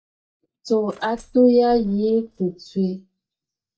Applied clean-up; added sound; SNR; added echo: neural mask model DeepFilterNet 3.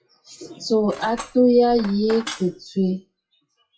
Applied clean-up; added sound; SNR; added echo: classical method WPE with log-MMSE.